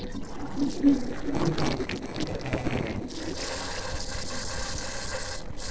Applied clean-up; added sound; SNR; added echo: neural separator model SepFormer DNS4.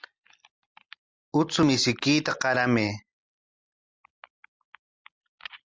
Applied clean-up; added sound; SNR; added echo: none; none; none; none.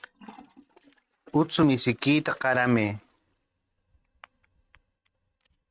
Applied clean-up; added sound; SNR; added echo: neural mask model RNNoise.